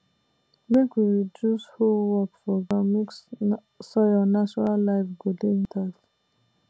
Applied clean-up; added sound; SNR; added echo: none; none; none; none.